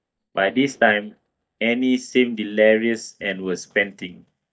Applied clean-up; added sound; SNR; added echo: neural mask model DeepFilterNet 3.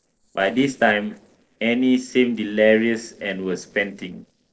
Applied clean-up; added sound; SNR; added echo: neural separator model SepFormer DNS4.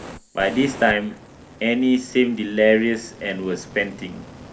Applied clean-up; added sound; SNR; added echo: none; Fire; 18 dB; reverberation time 0.3 s.